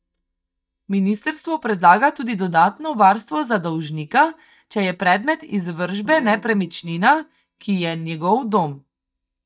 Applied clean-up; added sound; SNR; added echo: neural mask model DeepFilterNet 3.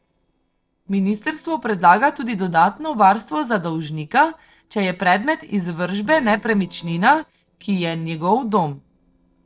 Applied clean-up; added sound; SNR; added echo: neural separator model SepFormer DNS4.